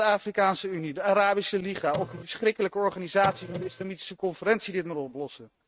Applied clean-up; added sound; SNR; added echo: neural mask model RNNoise.